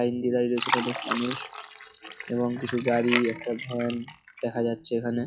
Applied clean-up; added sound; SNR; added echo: classical method log-MMSE.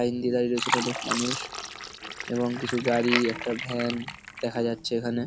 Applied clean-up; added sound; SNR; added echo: none; Fill (with liquid); 6 dB; none.